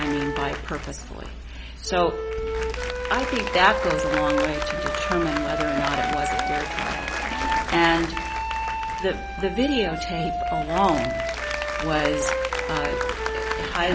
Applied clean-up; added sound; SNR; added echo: none; Applause + Wind instrument, woodwind instrument; 1 dB; none.